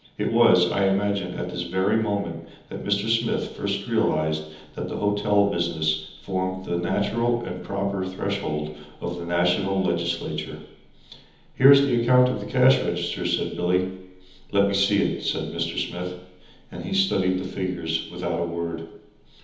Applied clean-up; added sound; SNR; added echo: none; none; none; reverberation time 1.3 s.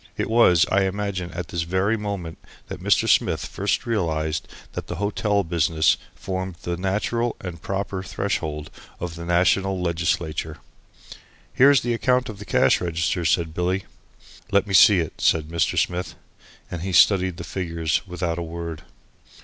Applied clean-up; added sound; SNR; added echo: none; none; none; none.